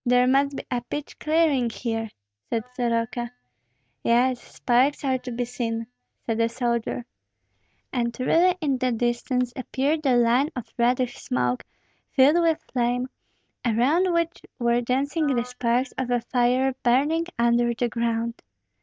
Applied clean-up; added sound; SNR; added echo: neural mask model DeepFilterNet 3.